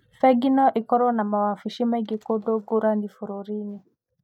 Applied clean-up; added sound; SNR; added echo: neural mask model DeepFilterNet 3.